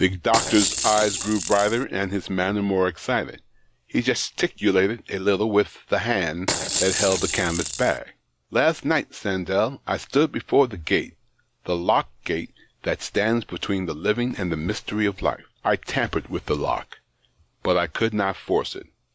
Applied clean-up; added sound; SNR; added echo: none; Rattle / Rattle (instrument); 3 dB; none.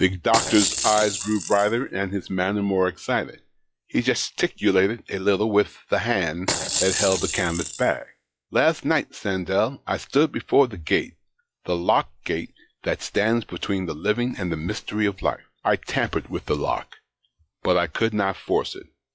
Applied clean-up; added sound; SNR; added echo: classical method log-MMSE.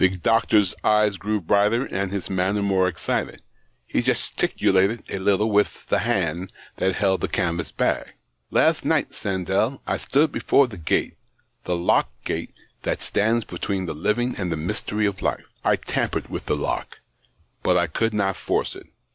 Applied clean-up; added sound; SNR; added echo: none; none; none; none.